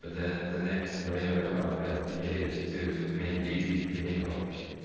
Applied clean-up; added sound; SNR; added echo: neural separator model SepFormer DNS4.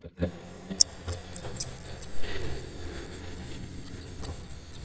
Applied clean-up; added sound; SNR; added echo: neural mask model DeepFilterNet 3.